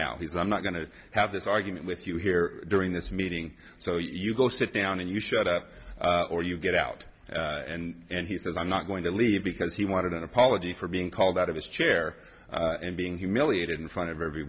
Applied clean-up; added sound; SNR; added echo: none; none; none; none.